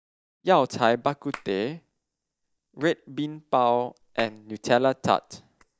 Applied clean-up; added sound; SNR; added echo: neural mask model DeepFilterNet 3.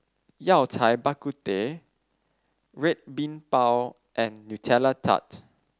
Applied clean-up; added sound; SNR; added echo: none; none; none; none.